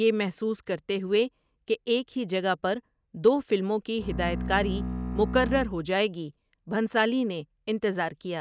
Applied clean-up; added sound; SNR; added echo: none; Bowed string instrument; 5 dB; none.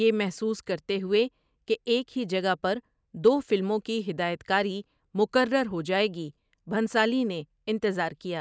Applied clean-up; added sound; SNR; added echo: none; none; none; none.